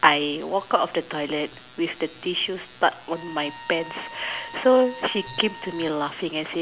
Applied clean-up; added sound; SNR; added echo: none; Trumpet; 17 dB; none.